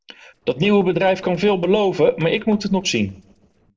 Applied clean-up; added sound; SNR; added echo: neural separator model SepFormer DNS4.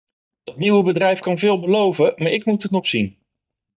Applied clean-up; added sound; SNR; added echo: neural mask model DeepFilterNet 3.